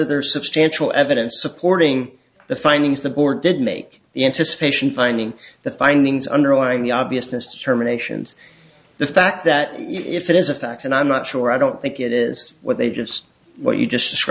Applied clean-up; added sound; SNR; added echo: none; none; none; none.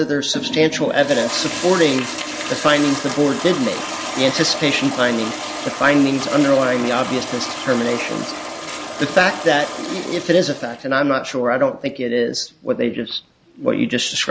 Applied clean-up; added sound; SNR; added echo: none; Toilet flush; 9 dB; none.